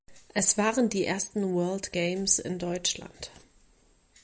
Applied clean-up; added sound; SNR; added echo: none; none; none; none.